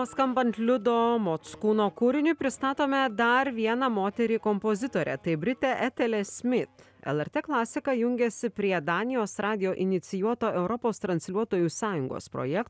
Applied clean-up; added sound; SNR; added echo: none; none; none; none.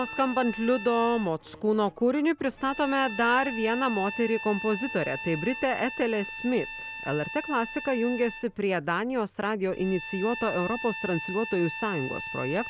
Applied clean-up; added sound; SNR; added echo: none; Bowed string instrument; 11 dB; none.